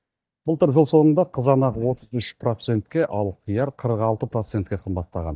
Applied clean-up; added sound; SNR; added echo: neural mask model DeepFilterNet 3.